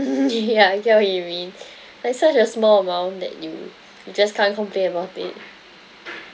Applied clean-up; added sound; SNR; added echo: none; none; none; none.